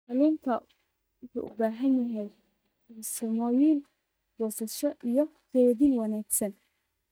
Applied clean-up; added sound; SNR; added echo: neural mask model DeepFilterNet 3.